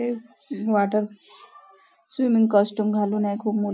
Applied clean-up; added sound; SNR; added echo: none; none; none; none.